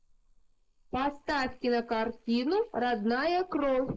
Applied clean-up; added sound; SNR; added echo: neural mask model Resemble Enhance denoiser.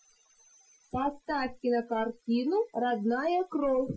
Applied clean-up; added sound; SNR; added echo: classical method Wiener filter.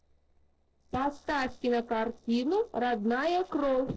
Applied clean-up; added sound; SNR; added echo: neural separator model SepFormer DNS4.